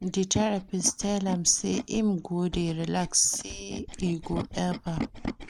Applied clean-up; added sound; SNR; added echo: neural mask model Resemble Enhance denoiser.